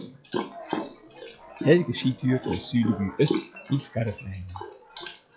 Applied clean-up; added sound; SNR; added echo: classical method log-MMSE.